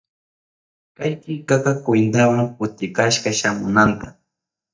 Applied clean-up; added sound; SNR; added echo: neural mask model DeepFilterNet 3.